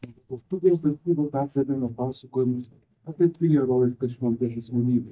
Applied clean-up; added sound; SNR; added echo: neural mask model DeepFilterNet 3.